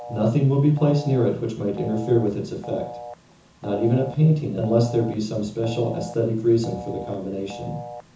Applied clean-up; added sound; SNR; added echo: none; Telephone; 16 dB; reverberation time 0.6 s.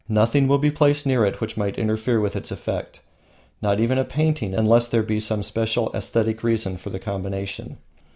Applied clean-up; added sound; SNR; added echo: none; none; none; none.